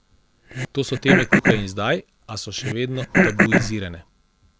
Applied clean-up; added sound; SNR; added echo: none; Cough; -5 dB; none.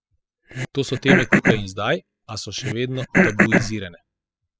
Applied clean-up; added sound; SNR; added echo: classical method spectral subtraction.